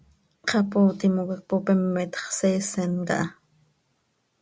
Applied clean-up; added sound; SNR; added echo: none; none; none; none.